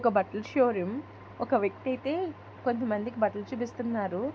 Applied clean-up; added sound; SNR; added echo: none; none; none; none.